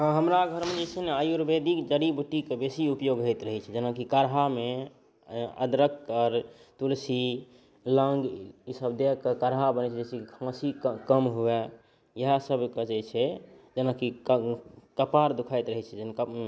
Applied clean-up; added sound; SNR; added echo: none; none; none; none.